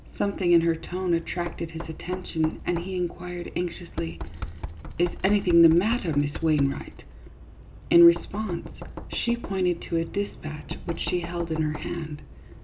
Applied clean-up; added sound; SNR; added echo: none; Knock; 12 dB; none.